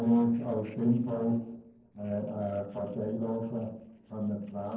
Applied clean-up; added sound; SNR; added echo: neural separator model SepFormer DNS4.